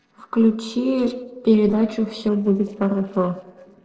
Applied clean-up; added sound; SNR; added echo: neural separator model SepFormer DNS4.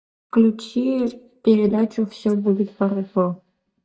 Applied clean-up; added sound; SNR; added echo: neural mask model DeepFilterNet 3.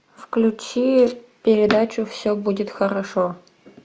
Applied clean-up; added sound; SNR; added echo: none; none; none; none.